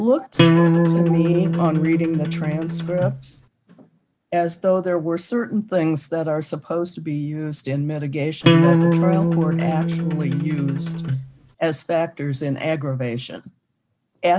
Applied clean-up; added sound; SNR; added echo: none; Acoustic guitar; -5 dB; none.